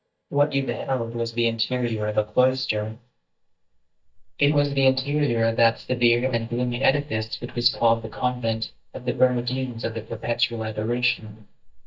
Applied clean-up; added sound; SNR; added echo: neural mask model DeepFilterNet 3.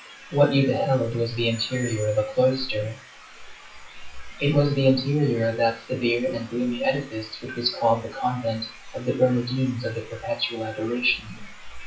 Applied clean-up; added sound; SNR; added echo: classical method WPE with log-MMSE.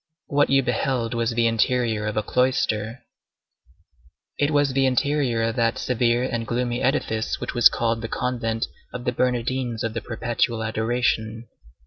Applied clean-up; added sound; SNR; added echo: none; none; none; none.